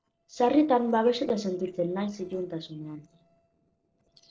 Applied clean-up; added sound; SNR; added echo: neural separator model SepFormer DNS4.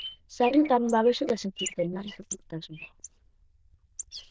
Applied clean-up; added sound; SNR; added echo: neural diffusion model UNIVERSE++.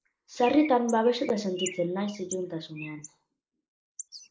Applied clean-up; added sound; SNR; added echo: neural mask model Resemble Enhance denoiser.